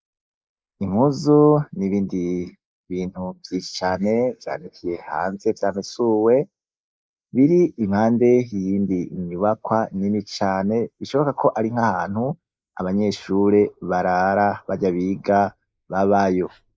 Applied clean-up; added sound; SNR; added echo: neural mask model Resemble Enhance denoiser.